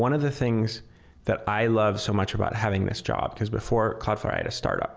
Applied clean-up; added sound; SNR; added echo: none; none; none; none.